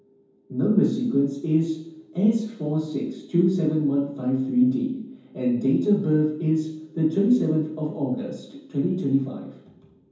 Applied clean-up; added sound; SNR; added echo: none; none; none; reverberation time 0.9 s.